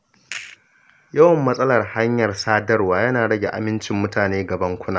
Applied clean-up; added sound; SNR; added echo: none; none; none; none.